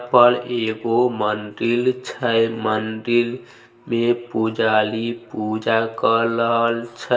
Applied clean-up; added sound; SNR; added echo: none; none; none; reverberation time 0.8 s.